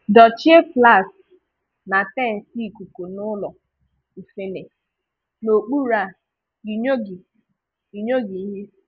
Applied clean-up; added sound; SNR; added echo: none; none; none; none.